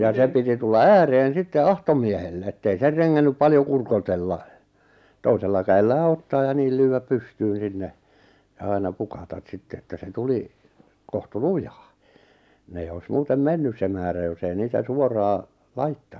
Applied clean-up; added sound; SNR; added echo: none; none; none; none.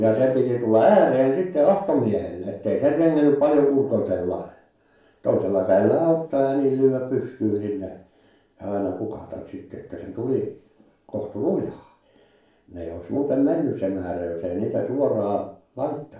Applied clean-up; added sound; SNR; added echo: none; none; none; reverberation time 0.4 s.